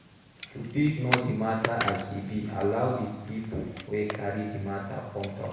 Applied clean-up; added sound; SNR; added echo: none; Camera; 8 dB; reverberation time 1.0 s.